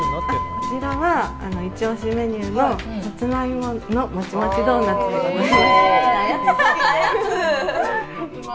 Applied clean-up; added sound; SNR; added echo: none; Piano; 6 dB; none.